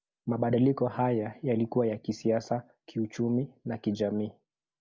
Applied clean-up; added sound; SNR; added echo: none; none; none; none.